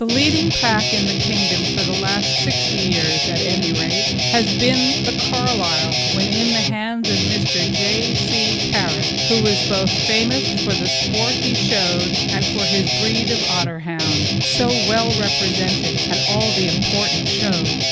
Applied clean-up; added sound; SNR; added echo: none; Guitar; -4 dB; none.